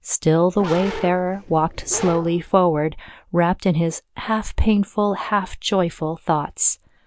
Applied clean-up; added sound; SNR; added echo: none; Bark; 12 dB; none.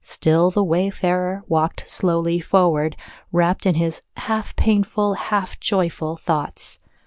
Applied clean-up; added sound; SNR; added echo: none; none; none; none.